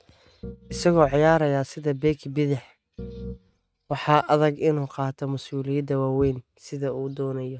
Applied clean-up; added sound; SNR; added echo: neural mask model RNNoise.